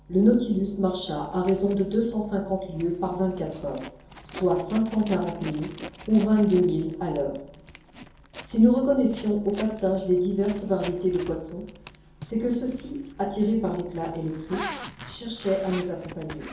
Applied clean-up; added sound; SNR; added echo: none; Zipper (clothing); 17 dB; reverberation time 2.8 s.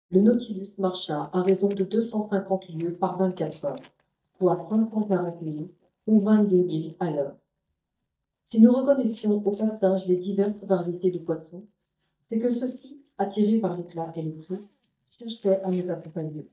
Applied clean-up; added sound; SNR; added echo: neural mask model DeepFilterNet 3.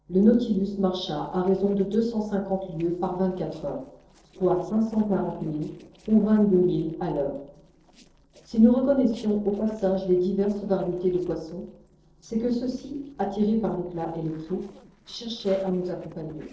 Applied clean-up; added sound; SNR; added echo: neural separator model SepFormer DNS4.